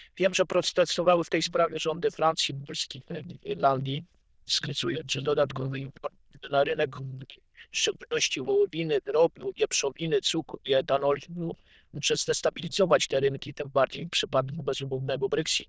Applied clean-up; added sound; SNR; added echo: neural diffusion model UNIVERSE++.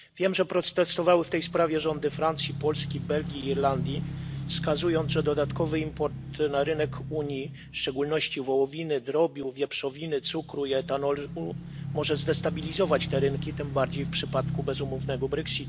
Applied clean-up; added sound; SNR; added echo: none; Motorcycle / Engine; 7 dB; none.